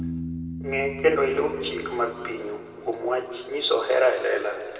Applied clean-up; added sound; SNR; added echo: none; Piano; 12 dB; reverberation time 2.1 s.